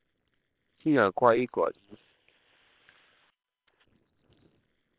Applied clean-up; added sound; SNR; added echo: neural separator model SepFormer WHAM!.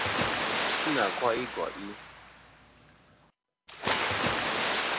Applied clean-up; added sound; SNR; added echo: none; Water; -5 dB; none.